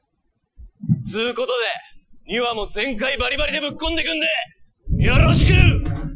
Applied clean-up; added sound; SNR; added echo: classical method Wiener filter.